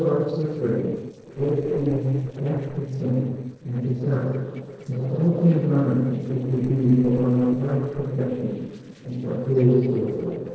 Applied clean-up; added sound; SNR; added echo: neural separator model SepFormer DNS4.